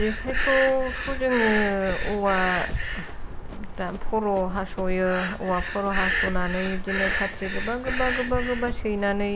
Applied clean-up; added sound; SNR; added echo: none; Run + Breathing; 2 dB; none.